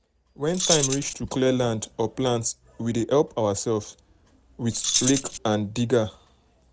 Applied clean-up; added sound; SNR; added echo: none; Keys jangling; 0 dB; none.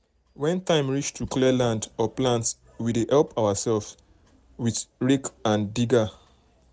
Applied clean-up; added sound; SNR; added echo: none; none; none; none.